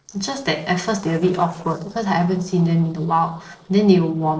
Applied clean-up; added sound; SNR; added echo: neural separator model SepFormer DNS4.